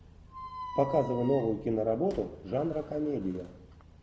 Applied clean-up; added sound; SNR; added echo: none; Squeak; 14 dB; none.